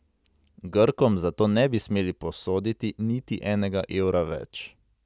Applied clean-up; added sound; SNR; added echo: none; none; none; none.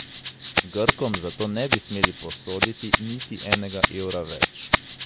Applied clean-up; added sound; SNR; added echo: none; Rattle (instrument); -4 dB; none.